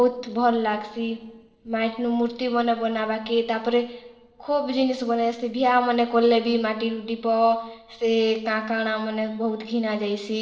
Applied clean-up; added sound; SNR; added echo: neural separator model SepFormer DNS4.